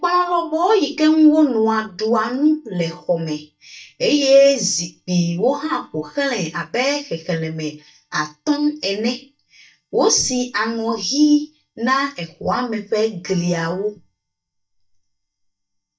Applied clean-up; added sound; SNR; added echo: neural mask model DeepFilterNet 3.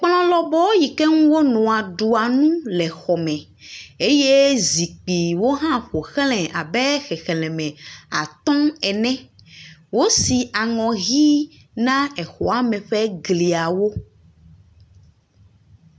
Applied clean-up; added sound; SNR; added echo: none; none; none; none.